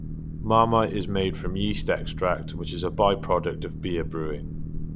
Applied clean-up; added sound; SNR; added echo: none; Boat, Water vehicle; 6 dB; none.